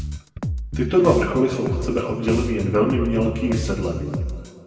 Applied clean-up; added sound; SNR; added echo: none; Bass guitar; 5 dB; reverberation time 2.0 s.